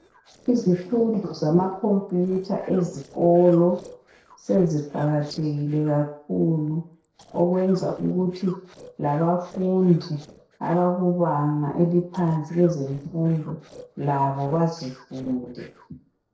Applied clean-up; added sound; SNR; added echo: neural separator model SepFormer DNS4.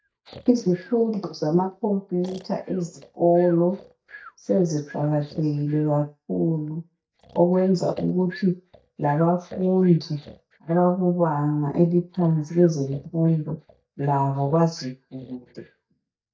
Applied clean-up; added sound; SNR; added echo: neural mask model DeepFilterNet 3.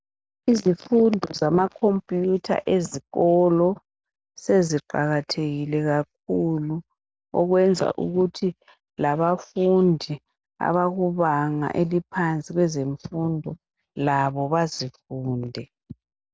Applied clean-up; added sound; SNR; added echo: none; none; none; none.